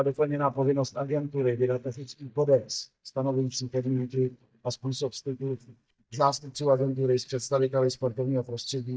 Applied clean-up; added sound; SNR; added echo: neural mask model DeepFilterNet 3.